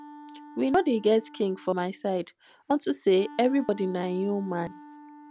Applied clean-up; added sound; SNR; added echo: none; Wind instrument, woodwind instrument; 20 dB; none.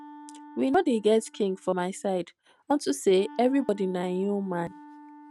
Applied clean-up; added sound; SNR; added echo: neural mask model RNNoise.